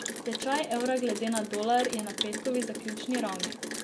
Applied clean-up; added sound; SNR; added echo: none; Rain; -1 dB; none.